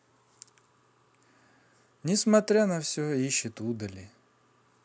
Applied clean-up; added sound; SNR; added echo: none; none; none; none.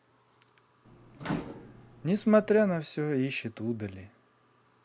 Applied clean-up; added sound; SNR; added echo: none; Microwave oven; 14 dB; none.